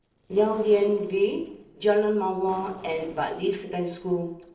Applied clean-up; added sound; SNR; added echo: neural separator model SepFormer DNS4.